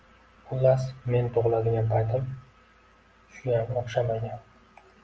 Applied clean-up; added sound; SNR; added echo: none; none; none; none.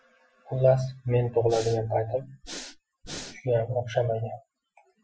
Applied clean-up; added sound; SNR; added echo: classical method Wiener filter.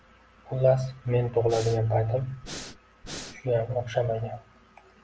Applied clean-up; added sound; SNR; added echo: none; Breathing; 11 dB; none.